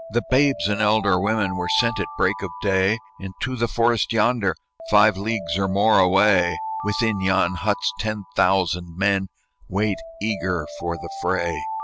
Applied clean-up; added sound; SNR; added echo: none; Alarm; 12 dB; none.